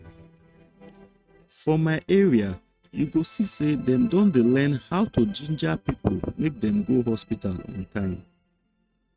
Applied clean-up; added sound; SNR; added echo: neural mask model RNNoise.